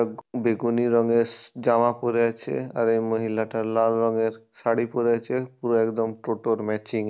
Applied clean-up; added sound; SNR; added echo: none; none; none; none.